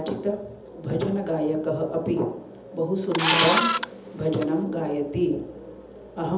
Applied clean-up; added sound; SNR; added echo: none; Camera; -1 dB; reverberation time 0.7 s.